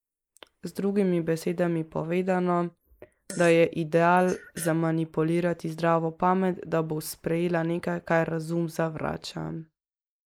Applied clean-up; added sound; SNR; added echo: neural mask model Resemble Enhance denoiser.